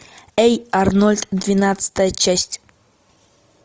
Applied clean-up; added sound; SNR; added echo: none; none; none; none.